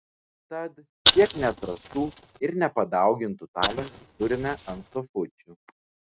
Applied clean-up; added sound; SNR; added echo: neural mask model RNNoise.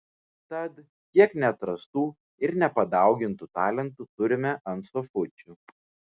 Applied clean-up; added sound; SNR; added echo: none; none; none; none.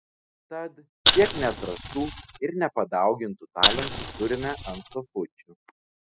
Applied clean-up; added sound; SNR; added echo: classical method spectral subtraction.